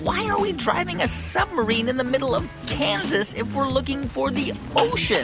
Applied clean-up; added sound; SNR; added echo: none; Zipper (clothing); 15 dB; none.